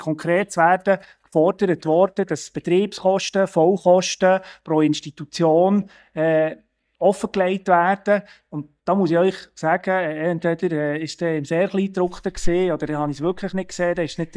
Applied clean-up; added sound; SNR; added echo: neural mask model DeepFilterNet 3.